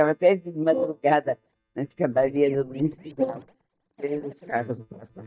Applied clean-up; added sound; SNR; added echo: neural mask model DeepFilterNet 3.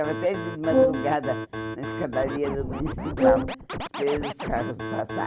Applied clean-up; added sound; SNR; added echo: none; Scratching (performance technique) + Brass instrument; -2 dB; none.